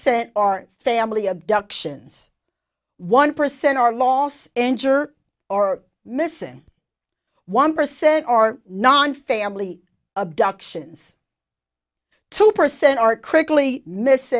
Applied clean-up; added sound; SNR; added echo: none; none; none; none.